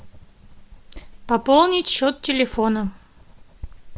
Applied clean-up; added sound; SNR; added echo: none; Writing; 16 dB; none.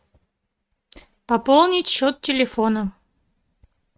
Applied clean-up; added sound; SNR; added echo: neural mask model RNNoise.